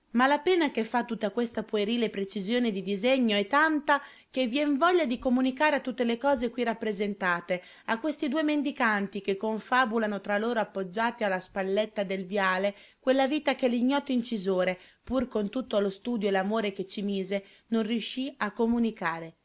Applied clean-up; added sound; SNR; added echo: none; none; none; none.